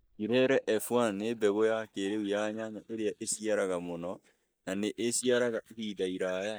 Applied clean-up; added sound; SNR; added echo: neural mask model DeepFilterNet 3.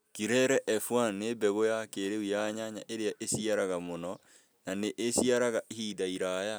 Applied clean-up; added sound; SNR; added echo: none; none; none; none.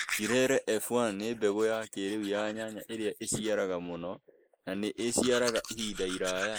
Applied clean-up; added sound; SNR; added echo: neural mask model Resemble Enhance denoiser.